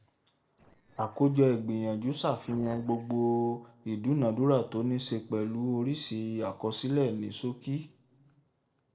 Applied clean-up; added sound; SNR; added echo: neural separator model SepFormer DNS4.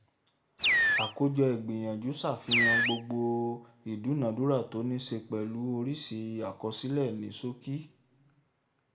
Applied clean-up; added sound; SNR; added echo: none; Animal; -4 dB; reverberation time 1.0 s.